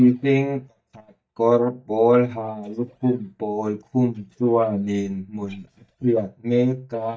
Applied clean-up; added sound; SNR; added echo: neural mask model DeepFilterNet 3.